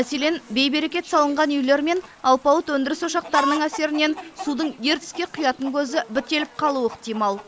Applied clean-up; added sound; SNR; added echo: none; Chicken, rooster; 14 dB; none.